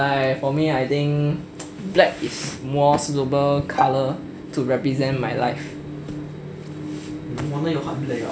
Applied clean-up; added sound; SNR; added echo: none; Bowed string instrument; 6 dB; none.